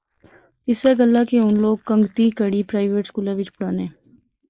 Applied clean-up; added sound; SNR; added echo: neural mask model Resemble Enhance denoiser.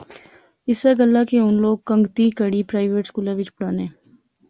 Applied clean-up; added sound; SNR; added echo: none; none; none; none.